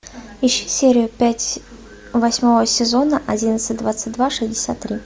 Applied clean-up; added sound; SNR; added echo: none; none; none; none.